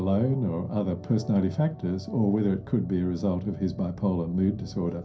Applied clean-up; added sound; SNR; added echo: none; Organ; 17 dB; reverberation time 0.3 s.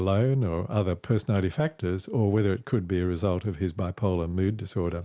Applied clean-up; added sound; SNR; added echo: none; none; none; none.